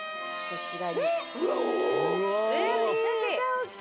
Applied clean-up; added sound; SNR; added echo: none; Trumpet; 10 dB; none.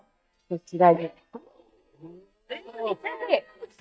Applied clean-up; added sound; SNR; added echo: neural mask model DeepFilterNet 3.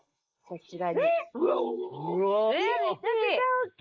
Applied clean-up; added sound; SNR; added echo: neural mask model Resemble Enhance denoiser.